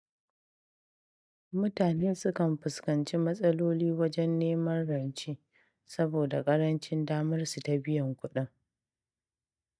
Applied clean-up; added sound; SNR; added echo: neural mask model DeepFilterNet 3.